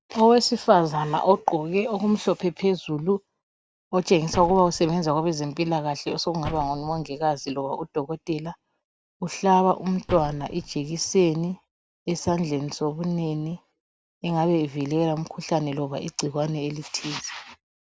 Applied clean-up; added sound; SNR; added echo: none; Slam; 14 dB; none.